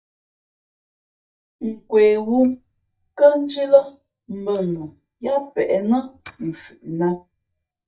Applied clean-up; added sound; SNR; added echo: neural mask model DeepFilterNet 3.